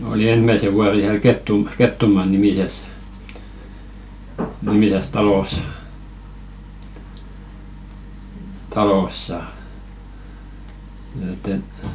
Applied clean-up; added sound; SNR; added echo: none; none; none; none.